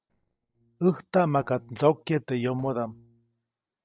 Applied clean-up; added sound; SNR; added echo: neural separator model SepFormer DNS4.